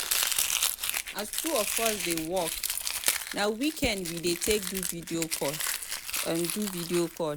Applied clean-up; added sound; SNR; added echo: none; Domestic sounds, home sounds; 0 dB; none.